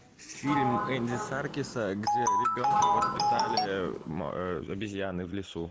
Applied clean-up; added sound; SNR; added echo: none; Sliding door; 5 dB; none.